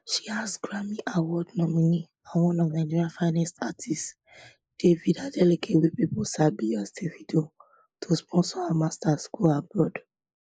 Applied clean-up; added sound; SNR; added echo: neural mask model Resemble Enhance denoiser.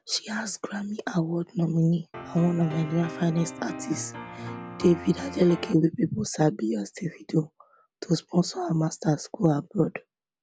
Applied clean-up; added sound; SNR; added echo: none; Piano; 11 dB; none.